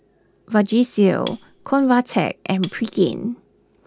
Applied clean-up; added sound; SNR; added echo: none; Cutlery, silverware; 19 dB; none.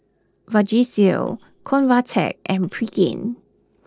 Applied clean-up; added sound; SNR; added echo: neural separator model SepFormer DNS4.